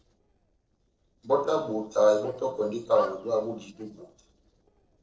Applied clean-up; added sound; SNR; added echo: neural separator model SepFormer DNS4.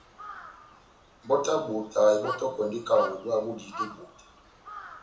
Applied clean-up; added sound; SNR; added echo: none; Crow; 12 dB; reverberation time 0.6 s.